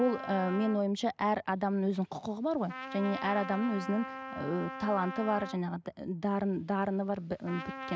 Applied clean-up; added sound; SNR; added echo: none; Trumpet; 12 dB; none.